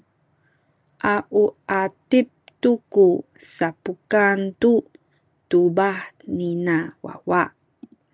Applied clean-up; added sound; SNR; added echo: none; none; none; none.